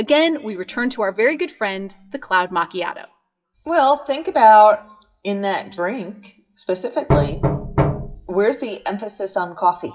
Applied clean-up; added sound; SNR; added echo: classical method WPE with log-MMSE.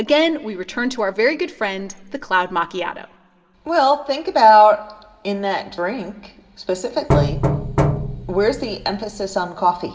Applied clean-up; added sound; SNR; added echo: none; Knock; 2 dB; reverberation time 1.3 s.